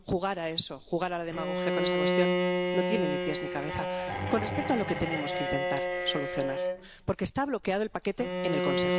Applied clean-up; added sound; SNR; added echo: none; Bowed string instrument; -1 dB; none.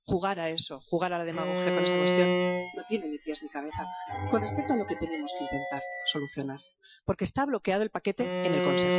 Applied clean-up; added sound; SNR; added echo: classical method Wiener filter.